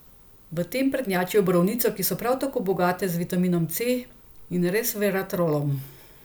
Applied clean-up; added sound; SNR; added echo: none; none; none; none.